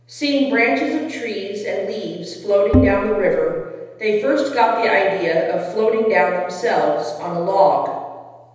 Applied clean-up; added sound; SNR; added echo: none; Bowed string instrument; 1 dB; reverberation time 1.1 s.